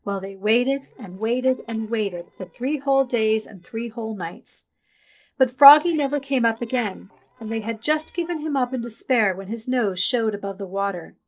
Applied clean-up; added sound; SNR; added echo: neural separator model SepFormer DNS4.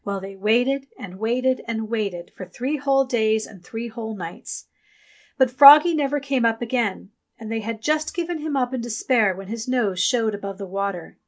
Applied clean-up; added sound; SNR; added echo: none; none; none; none.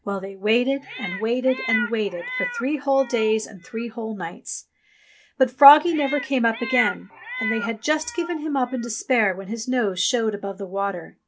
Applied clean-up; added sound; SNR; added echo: none; Meow; 9 dB; none.